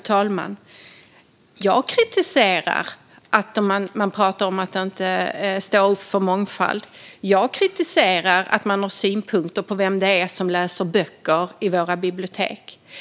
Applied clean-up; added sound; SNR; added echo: none; none; none; none.